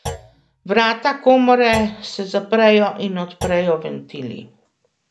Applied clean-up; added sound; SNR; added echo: none; Thump, thud; 17 dB; none.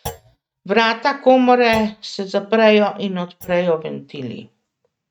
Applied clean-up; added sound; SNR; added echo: neural mask model RNNoise.